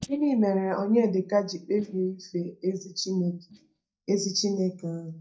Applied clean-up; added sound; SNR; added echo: neural mask model DeepFilterNet 3.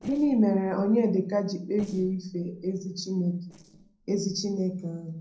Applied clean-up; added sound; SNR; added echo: neural separator model SepFormer DNS4.